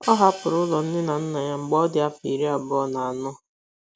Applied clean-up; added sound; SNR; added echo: none; Hi-hat; 17 dB; none.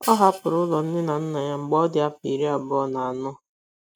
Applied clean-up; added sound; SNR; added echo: neural mask model RNNoise.